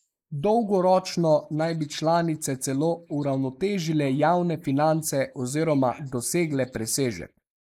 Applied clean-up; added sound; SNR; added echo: neural mask model Resemble Enhance denoiser.